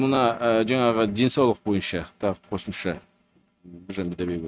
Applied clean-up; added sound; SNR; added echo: neural mask model RNNoise.